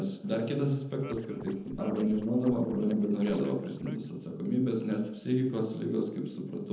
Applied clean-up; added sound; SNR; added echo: neural separator model SepFormer DNS4.